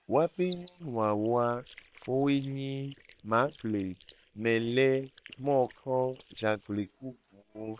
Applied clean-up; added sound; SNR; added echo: neural separator model SepFormer WHAM!.